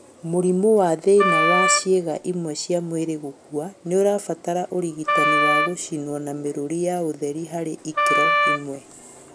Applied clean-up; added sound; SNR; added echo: none; Wind instrument, woodwind instrument; -2 dB; none.